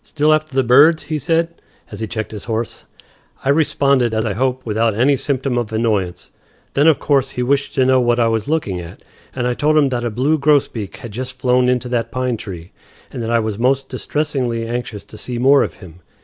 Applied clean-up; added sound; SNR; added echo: none; none; none; none.